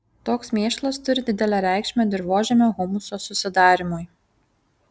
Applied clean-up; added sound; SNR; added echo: none; none; none; none.